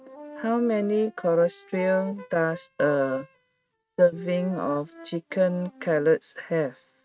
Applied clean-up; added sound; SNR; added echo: neural mask model RNNoise.